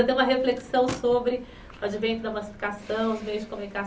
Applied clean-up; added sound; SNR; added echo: none; Drawer open or close / Wood; 15 dB; none.